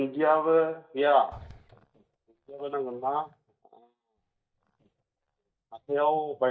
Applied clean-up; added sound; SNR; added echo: neural mask model DeepFilterNet 3.